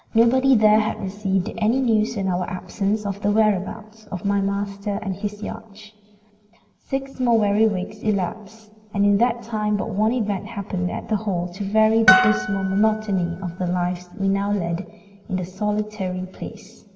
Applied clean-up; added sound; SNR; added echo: none; Harp; 1 dB; reverberation time 2.4 s.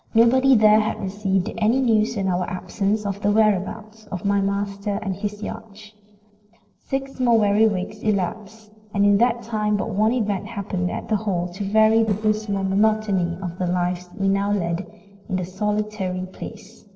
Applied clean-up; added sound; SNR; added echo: neural separator model SepFormer DNS4.